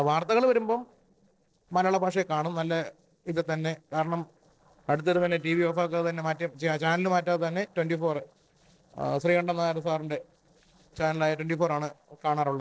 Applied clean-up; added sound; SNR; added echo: neural separator model SepFormer DNS4.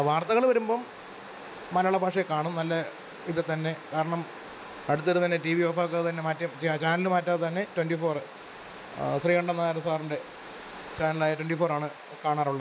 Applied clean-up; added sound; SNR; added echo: none; none; none; none.